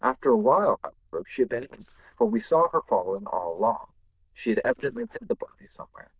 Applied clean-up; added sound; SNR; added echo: neural diffusion model UNIVERSE++.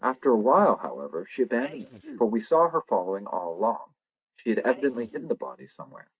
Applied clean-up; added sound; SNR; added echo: neural mask model RNNoise.